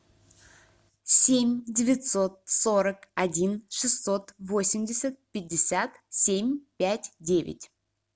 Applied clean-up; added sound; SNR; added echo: none; none; none; none.